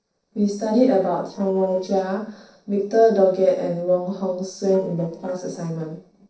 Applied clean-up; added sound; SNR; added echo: neural separator model SepFormer DNS4.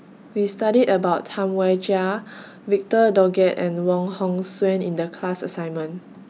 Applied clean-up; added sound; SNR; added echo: none; none; none; none.